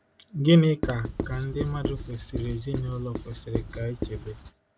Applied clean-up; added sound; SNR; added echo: none; Writing; 7 dB; none.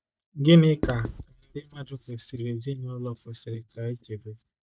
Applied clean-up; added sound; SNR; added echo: neural mask model DeepFilterNet 3.